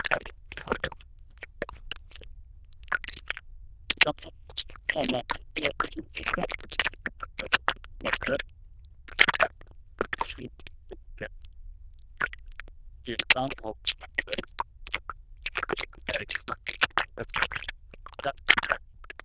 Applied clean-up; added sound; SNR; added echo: neural diffusion model UNIVERSE++.